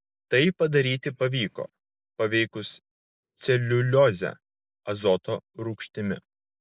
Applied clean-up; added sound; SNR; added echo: neural mask model Resemble Enhance denoiser.